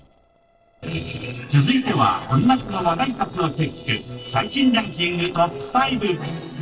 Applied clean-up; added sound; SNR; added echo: neural separator model SepFormer DNS4.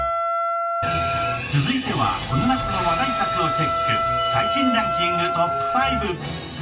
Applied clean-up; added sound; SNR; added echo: none; Wind instrument, woodwind instrument; 0 dB; reverberation time 0.2 s.